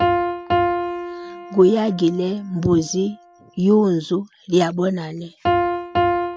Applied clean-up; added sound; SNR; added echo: none; Piano; 3 dB; none.